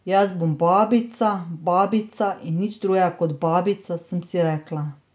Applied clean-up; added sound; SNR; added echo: none; none; none; none.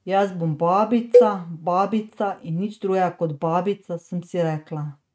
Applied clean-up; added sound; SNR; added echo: neural mask model RNNoise.